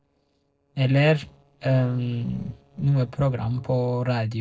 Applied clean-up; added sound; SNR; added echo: neural separator model SepFormer DNS4.